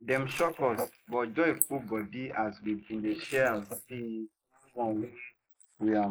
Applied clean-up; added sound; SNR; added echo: neural mask model Resemble Enhance denoiser.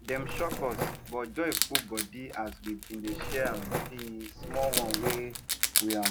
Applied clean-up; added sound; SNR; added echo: none; Wild animals + Mechanisms; -1 dB; none.